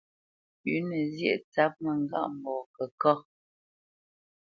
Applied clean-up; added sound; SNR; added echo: none; none; none; none.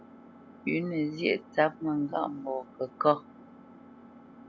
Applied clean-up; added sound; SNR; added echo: none; Engine; 20 dB; none.